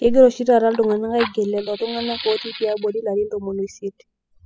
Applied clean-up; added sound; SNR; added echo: classical method spectral subtraction.